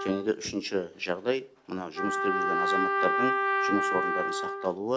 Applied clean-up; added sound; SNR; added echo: none; Trumpet; -2 dB; none.